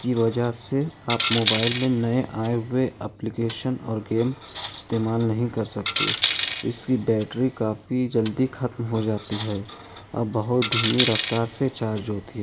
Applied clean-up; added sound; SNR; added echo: none; Coin (dropping); 4 dB; none.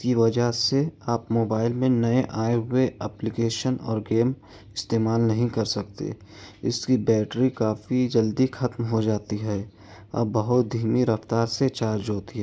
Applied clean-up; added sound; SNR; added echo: none; none; none; none.